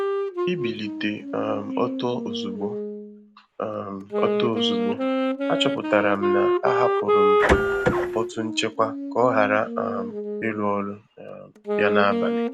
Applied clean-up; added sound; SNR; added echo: none; Printer + Wind instrument, woodwind instrument; -2 dB; none.